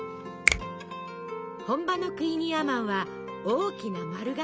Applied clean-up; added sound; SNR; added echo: none; Finger snapping; 1 dB; none.